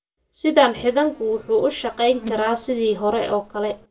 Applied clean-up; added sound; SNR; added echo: none; Insect; 18 dB; reverberation time 0.2 s.